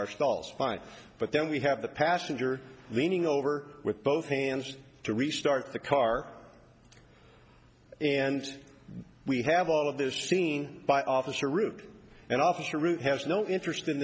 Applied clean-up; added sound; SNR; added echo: none; none; none; none.